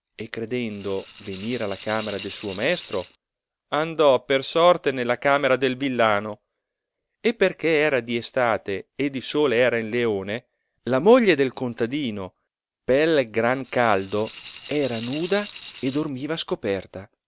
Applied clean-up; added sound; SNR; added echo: none; Rattle (instrument); 18 dB; none.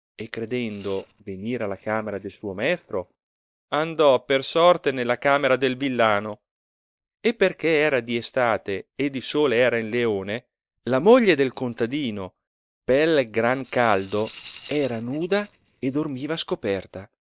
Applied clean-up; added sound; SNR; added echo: neural mask model DeepFilterNet 3.